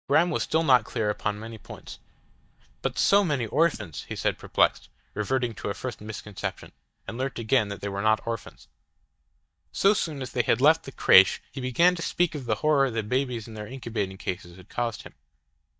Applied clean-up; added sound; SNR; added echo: neural mask model DeepFilterNet 3.